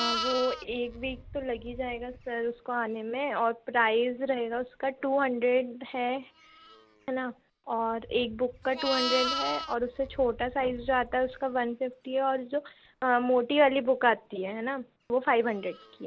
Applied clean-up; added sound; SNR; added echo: none; Livestock, farm animals, working animals; 11 dB; none.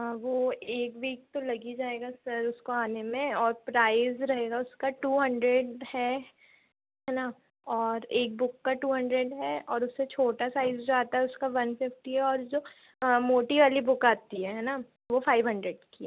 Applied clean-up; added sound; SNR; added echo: none; none; none; none.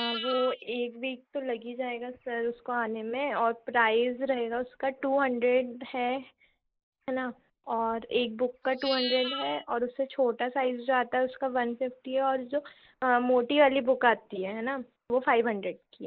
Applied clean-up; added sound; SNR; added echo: neural mask model Resemble Enhance denoiser.